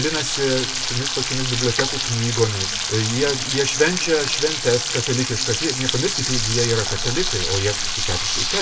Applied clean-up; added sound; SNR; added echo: none; Frying (food); 2 dB; reverberation time 1.5 s.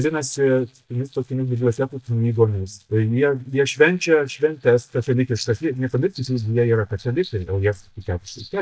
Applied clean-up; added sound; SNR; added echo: neural mask model DeepFilterNet 3.